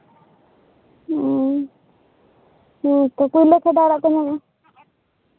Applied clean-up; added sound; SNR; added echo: none; none; none; none.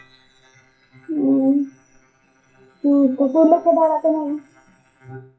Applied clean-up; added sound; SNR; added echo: classical method WPE with log-MMSE.